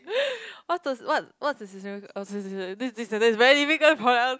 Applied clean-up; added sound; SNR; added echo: none; none; none; none.